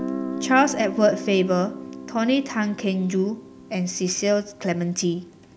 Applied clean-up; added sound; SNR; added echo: none; Guitar; 11 dB; none.